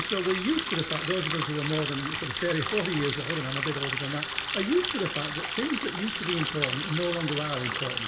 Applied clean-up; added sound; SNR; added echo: none; Water tap, faucet; 1 dB; reverberation time 1.4 s.